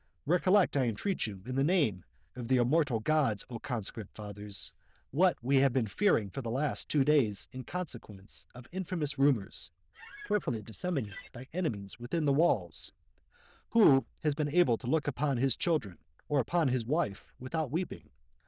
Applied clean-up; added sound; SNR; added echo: neural diffusion model UNIVERSE++.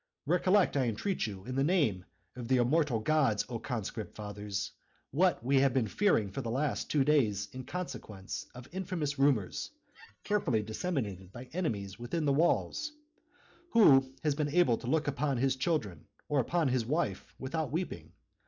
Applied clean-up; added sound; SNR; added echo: neural mask model DeepFilterNet 3.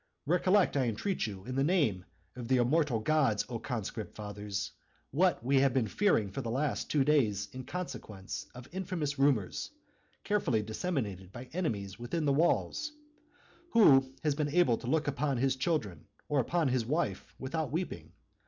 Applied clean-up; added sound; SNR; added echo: none; none; none; none.